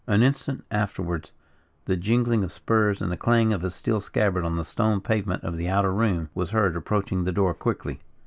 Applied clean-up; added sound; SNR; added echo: none; none; none; none.